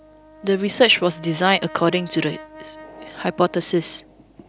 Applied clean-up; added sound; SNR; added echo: none; Brass instrument; 19 dB; none.